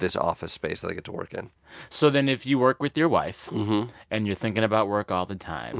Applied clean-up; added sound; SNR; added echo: none; none; none; none.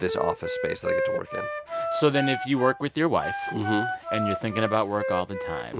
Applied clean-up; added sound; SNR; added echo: none; Wind instrument, woodwind instrument; 3 dB; none.